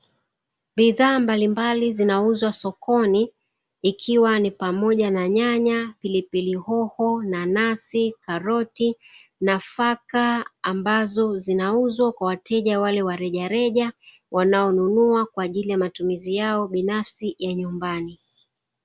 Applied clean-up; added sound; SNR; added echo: none; none; none; none.